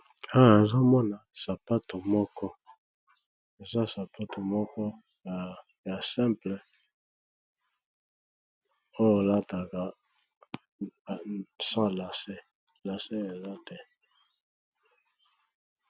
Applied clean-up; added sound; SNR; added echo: none; none; none; none.